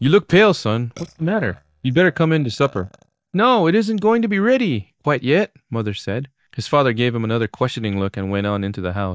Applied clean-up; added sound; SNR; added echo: neural mask model DeepFilterNet 3.